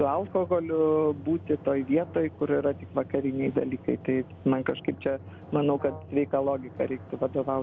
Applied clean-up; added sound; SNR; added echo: none; Brass instrument + Drum; 17 dB; none.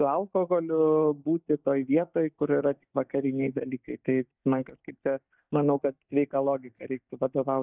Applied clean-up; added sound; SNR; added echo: neural mask model DeepFilterNet 3.